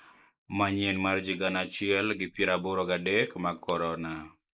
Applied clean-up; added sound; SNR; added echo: neural mask model Resemble Enhance denoiser.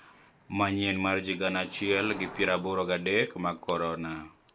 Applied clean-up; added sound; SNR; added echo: none; Cricket; 20 dB; none.